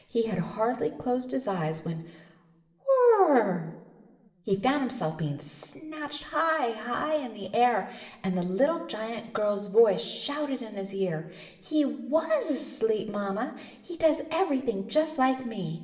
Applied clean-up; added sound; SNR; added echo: none; none; none; reverberation time 1.0 s.